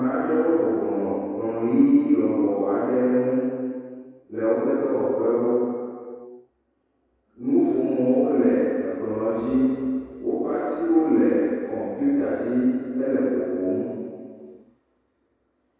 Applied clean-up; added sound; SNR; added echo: none; none; none; reverberation time 2.0 s.